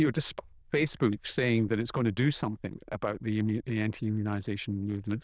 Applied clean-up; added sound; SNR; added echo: neural diffusion model UNIVERSE++.